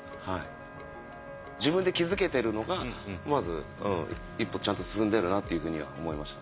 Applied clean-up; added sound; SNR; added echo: none; Wind instrument, woodwind instrument + Wind; 17 dB; none.